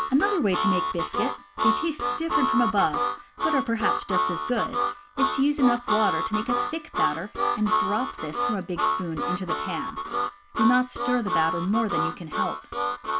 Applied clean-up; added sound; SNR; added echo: none; Harmonica; 0 dB; none.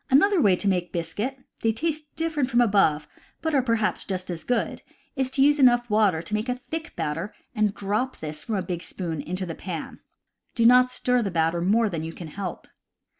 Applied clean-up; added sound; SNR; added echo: none; none; none; none.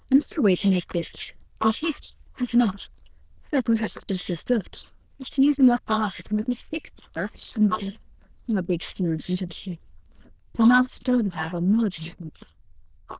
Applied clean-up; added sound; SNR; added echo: neural diffusion model UNIVERSE++.